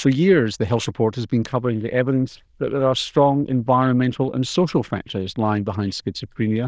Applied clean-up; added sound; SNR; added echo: neural diffusion model UNIVERSE++.